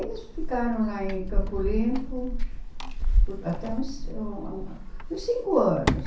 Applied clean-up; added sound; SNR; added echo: none; Keys jangling; -2 dB; reverberation time 0.6 s.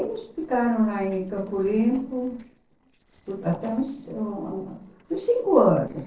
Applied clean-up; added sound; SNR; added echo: neural separator model SepFormer DNS4.